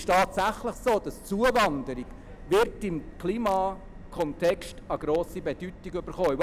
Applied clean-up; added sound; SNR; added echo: none; Subway, metro, underground; 16 dB; none.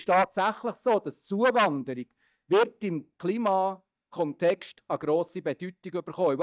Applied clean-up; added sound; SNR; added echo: neural mask model DeepFilterNet 3.